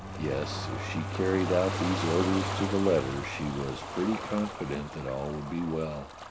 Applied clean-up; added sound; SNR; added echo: none; Bowed string instrument + Ocean; 4 dB; none.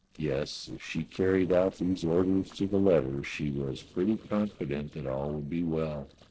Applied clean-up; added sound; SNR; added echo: neural separator model SepFormer DNS4.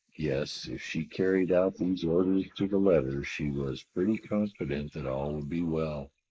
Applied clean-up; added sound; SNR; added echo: neural mask model Resemble Enhance denoiser.